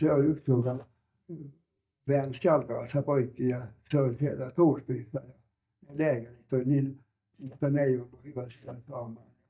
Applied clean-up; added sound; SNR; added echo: neural mask model DeepFilterNet 3.